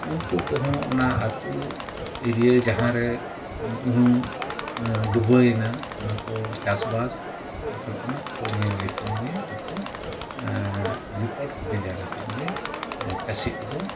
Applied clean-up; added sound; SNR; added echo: none; Crowd; 7 dB; reverberation time 0.2 s.